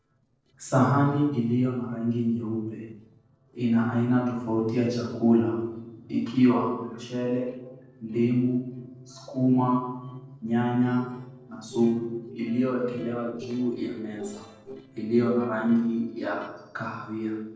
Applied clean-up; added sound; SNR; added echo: neural separator model SepFormer DNS4.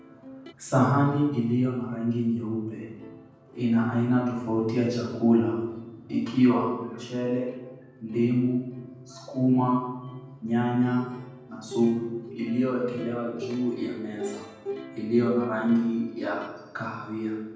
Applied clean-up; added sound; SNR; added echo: none; Plucked string instrument; 18 dB; reverberation time 1.2 s.